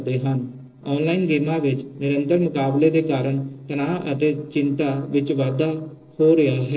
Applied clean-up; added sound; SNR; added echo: neural separator model SepFormer DNS4.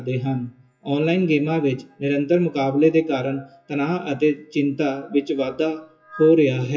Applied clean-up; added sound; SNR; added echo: classical method WPE with log-MMSE.